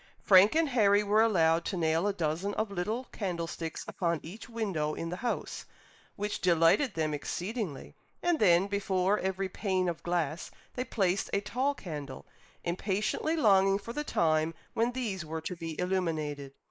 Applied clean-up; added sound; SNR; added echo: neural mask model Resemble Enhance denoiser.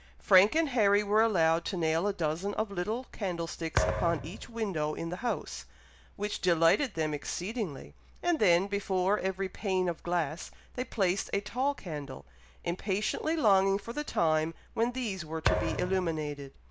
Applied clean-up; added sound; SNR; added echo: none; Thump, thud; 3 dB; none.